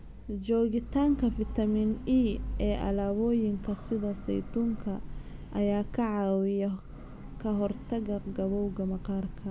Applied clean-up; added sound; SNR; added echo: none; Train / Breathing; 12 dB; none.